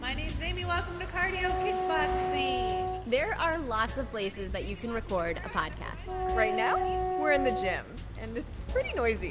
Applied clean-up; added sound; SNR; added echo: none; Wind instrument, woodwind instrument; 2 dB; none.